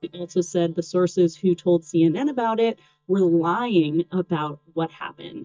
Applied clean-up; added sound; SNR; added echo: neural mask model DeepFilterNet 3.